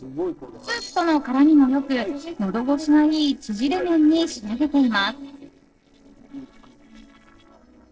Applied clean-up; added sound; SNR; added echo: neural separator model SepFormer DNS4.